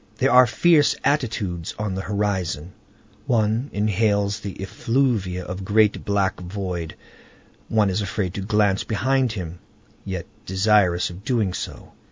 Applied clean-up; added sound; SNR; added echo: none; none; none; none.